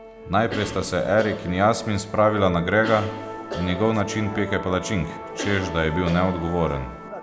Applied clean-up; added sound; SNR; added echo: none; Musical instrument + Cough; 10 dB; none.